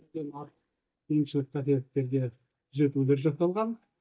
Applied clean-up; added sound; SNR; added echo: neural mask model DeepFilterNet 3.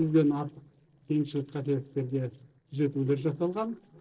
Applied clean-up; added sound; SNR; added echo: neural separator model SepFormer DNS4.